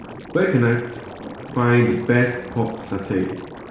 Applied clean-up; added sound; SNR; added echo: none; Liquid; 15 dB; reverberation time 0.7 s.